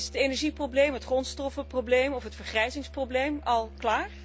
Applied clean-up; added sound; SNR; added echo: none; Musical instrument; 15 dB; none.